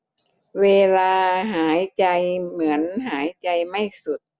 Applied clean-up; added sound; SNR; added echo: none; none; none; none.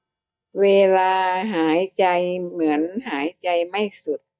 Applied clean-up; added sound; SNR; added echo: neural mask model DeepFilterNet 3.